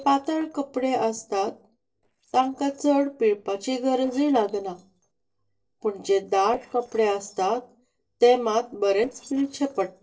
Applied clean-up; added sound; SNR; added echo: neural separator model SepFormer DNS4.